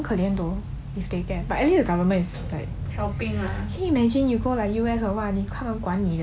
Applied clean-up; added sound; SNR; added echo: none; none; none; none.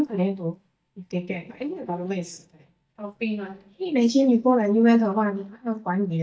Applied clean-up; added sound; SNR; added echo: neural mask model DeepFilterNet 3.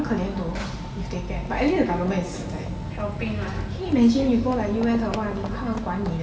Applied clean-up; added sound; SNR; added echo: none; Run / Train; 13 dB; reverberation time 2.7 s.